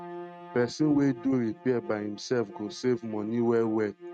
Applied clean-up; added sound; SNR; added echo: neural mask model RNNoise.